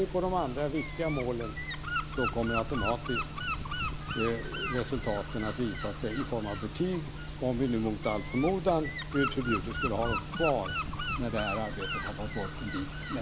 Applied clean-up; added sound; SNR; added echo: none; Gull, seagull / Wind; 6 dB; none.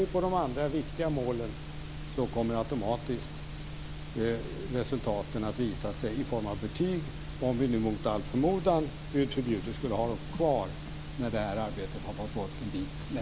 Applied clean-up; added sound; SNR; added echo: none; none; none; none.